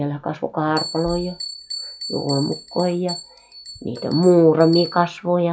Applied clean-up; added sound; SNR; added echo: classical method log-MMSE.